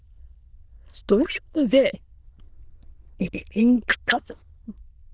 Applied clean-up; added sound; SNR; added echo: neural diffusion model UNIVERSE++.